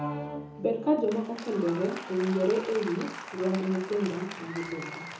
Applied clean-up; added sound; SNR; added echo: none; Applause; 10 dB; reverberation time 0.6 s.